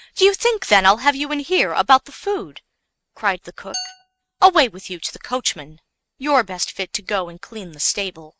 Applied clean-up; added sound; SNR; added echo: neural mask model RNNoise.